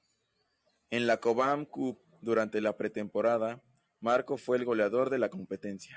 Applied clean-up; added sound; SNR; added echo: none; none; none; none.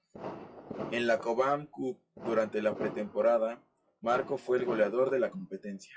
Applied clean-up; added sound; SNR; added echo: classical method WPE with log-MMSE.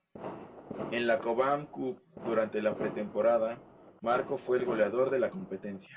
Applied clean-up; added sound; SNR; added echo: none; Fireworks; 12 dB; reverberation time 0.2 s.